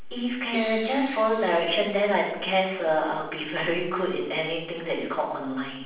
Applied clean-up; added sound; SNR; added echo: none; Crash cymbal; 17 dB; reverberation time 0.7 s.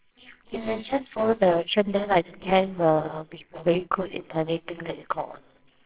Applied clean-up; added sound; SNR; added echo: neural separator model SepFormer WHAMR!.